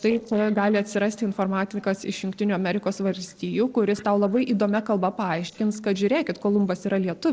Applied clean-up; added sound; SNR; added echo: neural separator model SepFormer DNS4.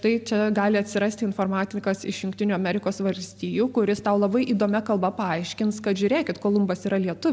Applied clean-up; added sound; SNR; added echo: none; none; none; none.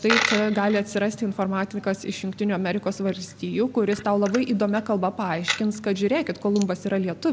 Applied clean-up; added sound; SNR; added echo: none; Coin (dropping); 10 dB; none.